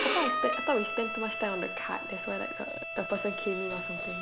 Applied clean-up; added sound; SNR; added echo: none; Bowed string instrument; 1 dB; none.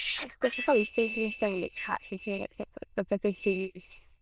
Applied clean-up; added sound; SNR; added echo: neural diffusion model UNIVERSE++.